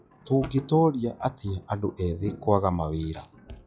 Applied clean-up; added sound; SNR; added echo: classical method log-MMSE.